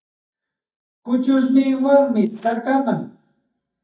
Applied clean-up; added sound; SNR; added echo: neural mask model DeepFilterNet 3.